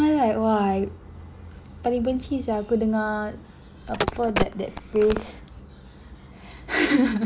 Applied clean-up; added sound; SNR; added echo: none; Telephone; 4 dB; none.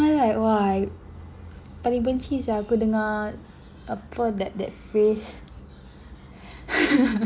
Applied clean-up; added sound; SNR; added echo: none; none; none; none.